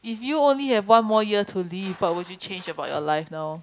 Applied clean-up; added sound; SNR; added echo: none; none; none; none.